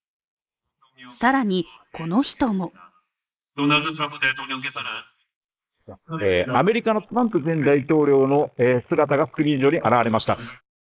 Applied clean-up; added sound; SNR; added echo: neural mask model Resemble Enhance denoiser.